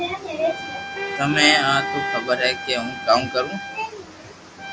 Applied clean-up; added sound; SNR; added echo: none; Trumpet + Traffic noise, roadway noise / Vehicle horn, car horn, honking; 8 dB; none.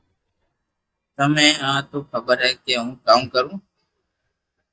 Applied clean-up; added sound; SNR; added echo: neural mask model DeepFilterNet 3.